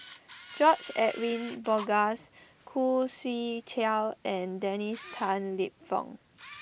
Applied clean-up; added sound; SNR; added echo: none; Camera; 13 dB; none.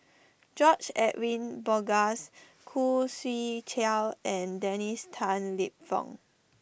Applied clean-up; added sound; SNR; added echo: none; none; none; none.